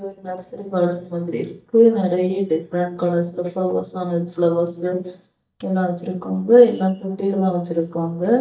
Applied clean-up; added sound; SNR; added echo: neural mask model DeepFilterNet 3.